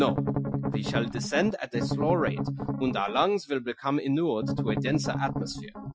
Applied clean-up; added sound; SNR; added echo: classical method Wiener filter.